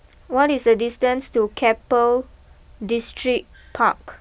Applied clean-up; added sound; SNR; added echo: none; none; none; none.